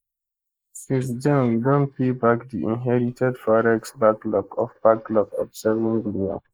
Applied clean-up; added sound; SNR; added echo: neural mask model Resemble Enhance denoiser.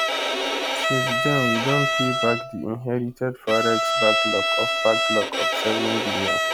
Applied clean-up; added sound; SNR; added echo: none; Bowed string instrument; -2 dB; none.